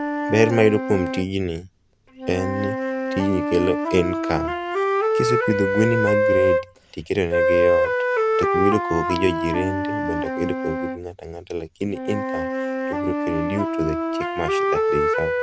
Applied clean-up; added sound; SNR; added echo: none; Wind instrument, woodwind instrument; -2 dB; none.